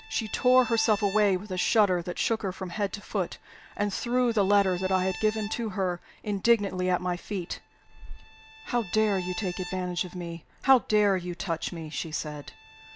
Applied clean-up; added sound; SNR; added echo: none; Bowed string instrument; 17 dB; none.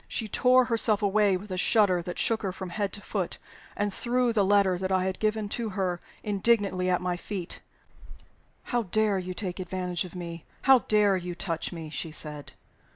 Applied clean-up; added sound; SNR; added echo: none; none; none; none.